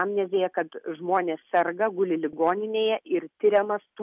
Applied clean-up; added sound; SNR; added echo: none; none; none; none.